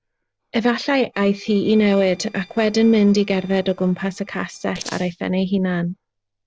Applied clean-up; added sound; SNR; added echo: neural separator model SepFormer DNS4.